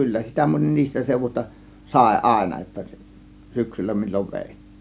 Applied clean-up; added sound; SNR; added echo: none; none; none; none.